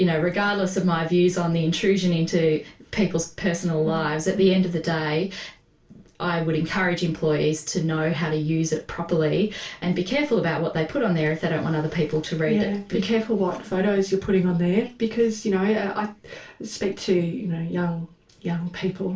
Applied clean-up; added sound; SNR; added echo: none; none; none; reverberation time 0.3 s.